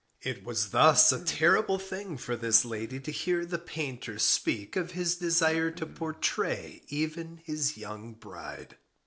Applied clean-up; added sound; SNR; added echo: neural separator model SepFormer DNS4.